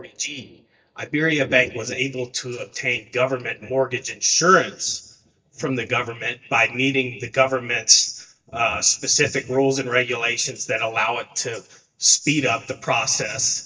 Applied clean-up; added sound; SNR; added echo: neural mask model DeepFilterNet 3.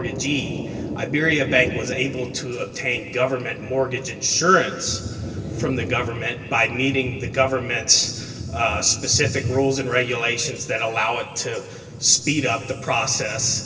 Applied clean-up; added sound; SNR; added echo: none; Thunder; 9 dB; reverberation time 2.6 s.